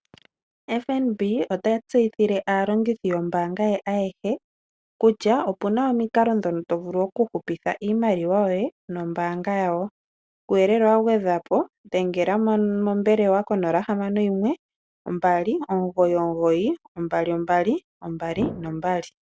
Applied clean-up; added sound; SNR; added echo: none; Brass instrument; 11 dB; none.